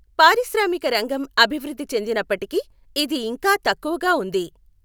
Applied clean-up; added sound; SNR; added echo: none; none; none; none.